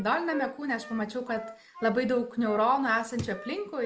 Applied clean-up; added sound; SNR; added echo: none; Wind instrument, woodwind instrument; 15 dB; none.